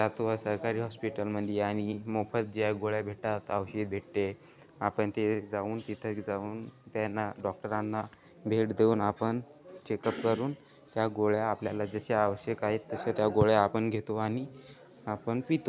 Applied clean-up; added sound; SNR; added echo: none; none; none; none.